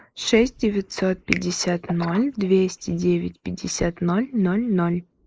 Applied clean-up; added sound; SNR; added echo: neural mask model Resemble Enhance denoiser.